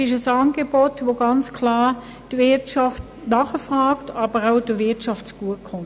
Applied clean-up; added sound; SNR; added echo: none; none; none; none.